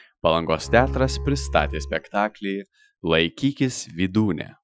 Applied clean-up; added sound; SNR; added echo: classical method Wiener filter.